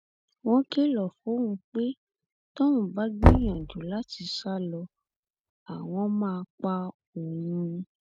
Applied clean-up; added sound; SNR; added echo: neural mask model RNNoise.